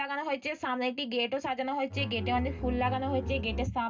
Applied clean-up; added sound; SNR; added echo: none; Bowed string instrument; 3 dB; reverberation time 0.2 s.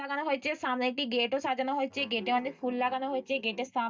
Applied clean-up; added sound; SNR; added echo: neural mask model DeepFilterNet 3.